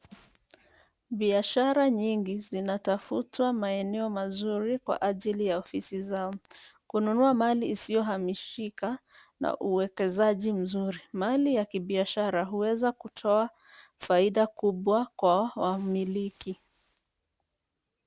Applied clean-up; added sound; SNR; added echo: none; none; none; none.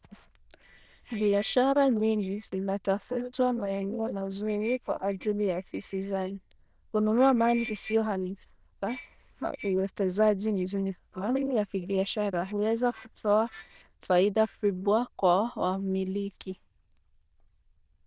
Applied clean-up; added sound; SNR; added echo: neural diffusion model UNIVERSE++.